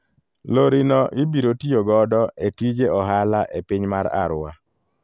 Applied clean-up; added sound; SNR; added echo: none; none; none; none.